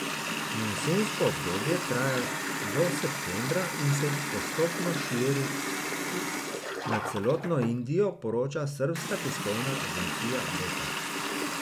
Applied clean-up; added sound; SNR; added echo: none; Water tap, faucet; 2 dB; none.